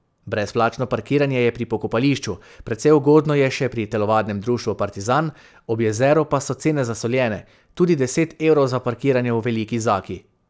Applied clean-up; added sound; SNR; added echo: none; none; none; none.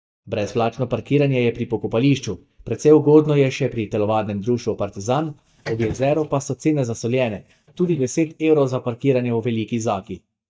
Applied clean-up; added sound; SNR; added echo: neural mask model DeepFilterNet 3.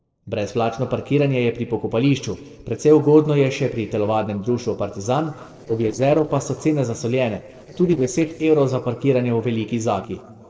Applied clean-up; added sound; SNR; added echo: neural separator model SepFormer DNS4.